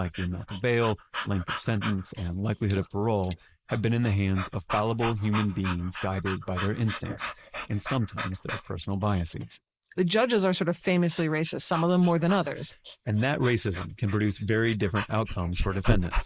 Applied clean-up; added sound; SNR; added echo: neural mask model Resemble Enhance denoiser.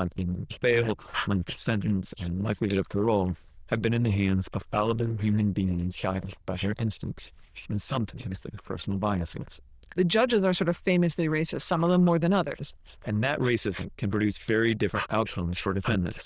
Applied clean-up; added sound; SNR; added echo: neural diffusion model UNIVERSE++.